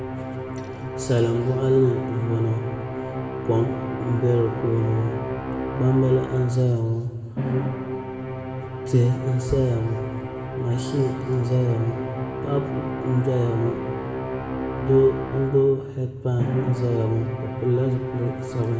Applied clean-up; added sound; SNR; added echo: none; Musical instrument; 6 dB; reverberation time 1.6 s.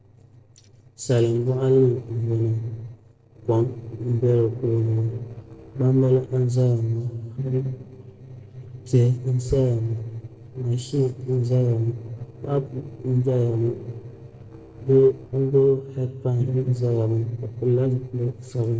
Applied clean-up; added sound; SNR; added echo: neural separator model SepFormer DNS4.